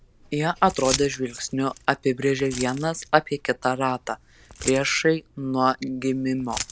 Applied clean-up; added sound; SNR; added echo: none; Keys jangling; 13 dB; none.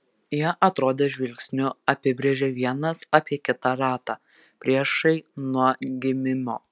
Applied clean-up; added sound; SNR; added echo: none; none; none; none.